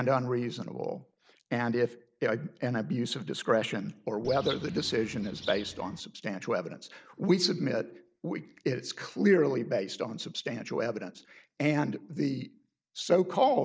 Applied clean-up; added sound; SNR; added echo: neural mask model DeepFilterNet 3.